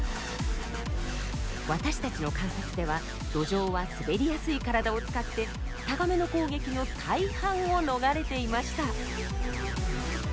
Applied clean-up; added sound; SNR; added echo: none; none; none; none.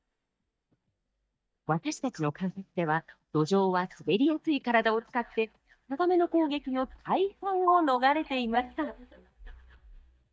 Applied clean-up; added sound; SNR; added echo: neural mask model DeepFilterNet 3.